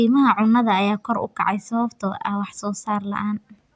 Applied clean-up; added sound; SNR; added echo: none; none; none; none.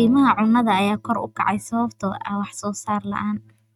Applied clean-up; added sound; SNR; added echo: neural mask model RNNoise.